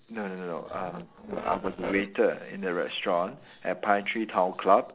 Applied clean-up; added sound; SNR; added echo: neural separator model SepFormer DNS4.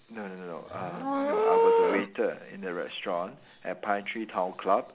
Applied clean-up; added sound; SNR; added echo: none; Livestock, farm animals, working animals; -2 dB; none.